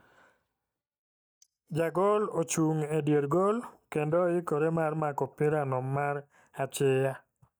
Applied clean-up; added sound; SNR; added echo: neural mask model DeepFilterNet 3.